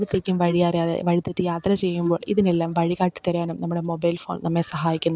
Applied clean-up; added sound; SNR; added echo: neural separator model SepFormer DNS4.